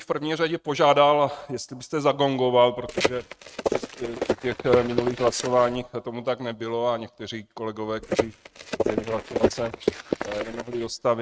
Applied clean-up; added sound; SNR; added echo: neural mask model RNNoise.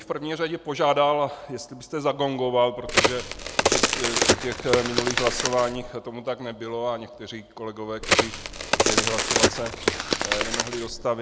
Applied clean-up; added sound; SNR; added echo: none; Crack; -3 dB; none.